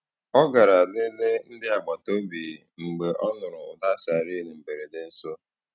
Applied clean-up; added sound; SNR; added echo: none; none; none; none.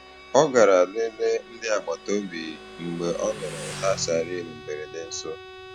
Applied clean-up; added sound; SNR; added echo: none; Motorcycle + Bowed string instrument; 15 dB; none.